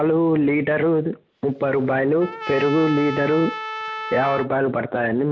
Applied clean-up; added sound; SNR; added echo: none; Trumpet; 11 dB; none.